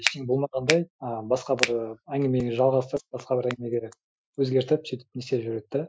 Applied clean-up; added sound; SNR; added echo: classical method Wiener filter.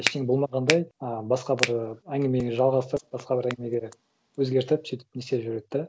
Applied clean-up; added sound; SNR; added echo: none; Finger snapping; 2 dB; none.